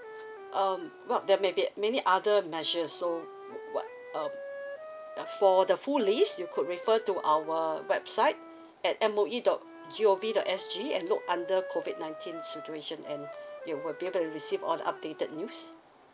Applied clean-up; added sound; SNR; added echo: none; Wind instrument, woodwind instrument; 14 dB; none.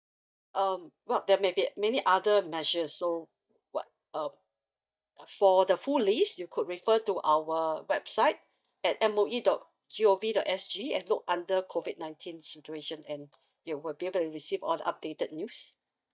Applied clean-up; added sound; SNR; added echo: neural mask model DeepFilterNet 3.